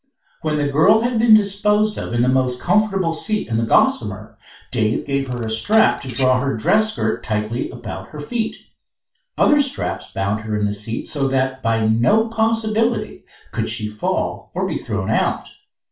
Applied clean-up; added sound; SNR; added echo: none; Bird vocalization, bird call, bird song; 17 dB; reverberation time 0.3 s.